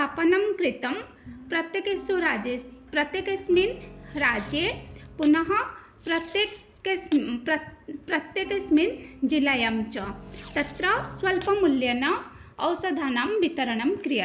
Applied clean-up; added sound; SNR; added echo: none; Packing tape, duct tape + Piano; 16 dB; none.